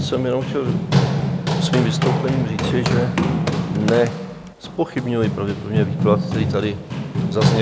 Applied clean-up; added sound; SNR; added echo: none; Run; -2 dB; none.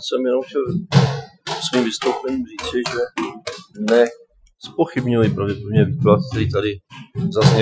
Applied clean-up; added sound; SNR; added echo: classical method Wiener filter.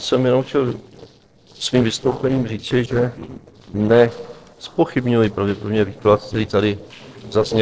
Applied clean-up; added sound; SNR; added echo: neural separator model SepFormer DNS4.